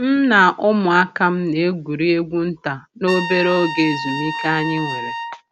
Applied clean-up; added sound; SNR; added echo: none; Trumpet; 11 dB; none.